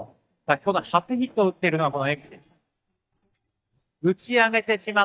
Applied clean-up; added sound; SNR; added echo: neural mask model DeepFilterNet 3.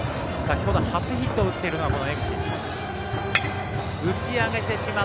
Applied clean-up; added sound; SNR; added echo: none; Thunder; 7 dB; none.